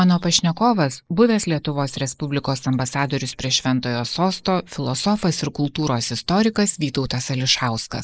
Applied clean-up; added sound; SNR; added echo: neural mask model Resemble Enhance denoiser.